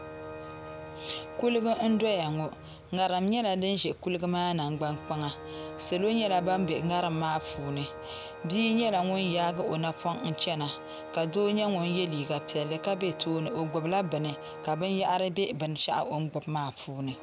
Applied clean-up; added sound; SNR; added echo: none; Organ; 13 dB; none.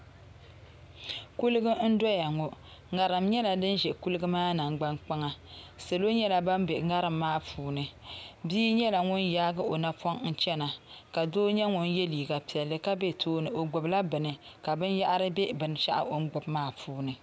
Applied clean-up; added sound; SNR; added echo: none; none; none; none.